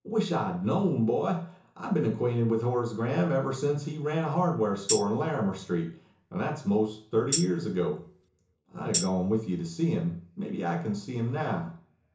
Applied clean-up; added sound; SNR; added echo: none; Tambourine; 6 dB; reverberation time 0.7 s.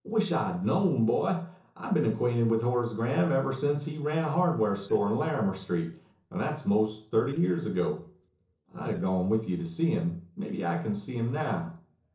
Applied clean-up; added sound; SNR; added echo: neural separator model SepFormer DNS4.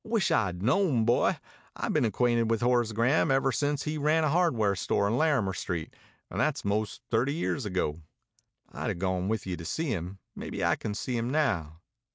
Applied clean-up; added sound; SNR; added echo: none; none; none; none.